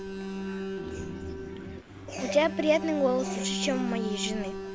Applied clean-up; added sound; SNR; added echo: none; Alarm; 4 dB; none.